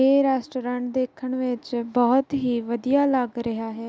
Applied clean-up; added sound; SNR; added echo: none; none; none; none.